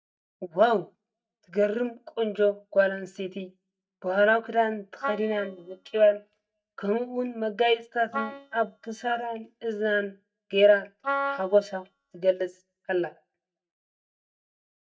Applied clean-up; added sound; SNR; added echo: neural mask model DeepFilterNet 3.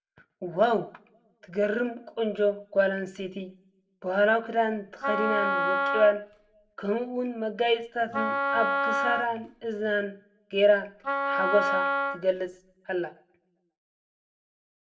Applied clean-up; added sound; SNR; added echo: none; Wind instrument, woodwind instrument; 0 dB; reverberation time 0.3 s.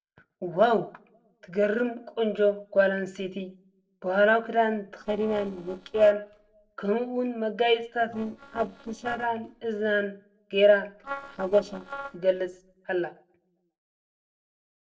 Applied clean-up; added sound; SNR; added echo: neural separator model SepFormer DNS4.